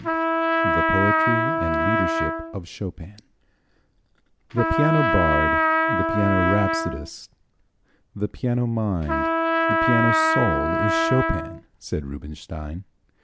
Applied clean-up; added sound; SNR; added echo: none; Trumpet; -3 dB; none.